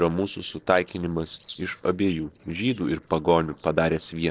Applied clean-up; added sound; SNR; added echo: neural separator model SepFormer DNS4.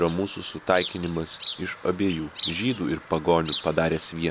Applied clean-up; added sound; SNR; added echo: none; Chirp, tweet; 5 dB; none.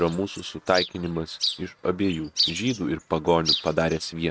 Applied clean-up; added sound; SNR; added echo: neural mask model RNNoise.